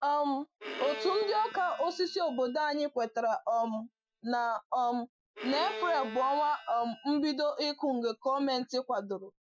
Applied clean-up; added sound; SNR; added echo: classical method Wiener filter.